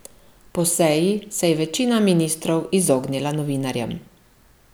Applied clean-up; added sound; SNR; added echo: none; none; none; none.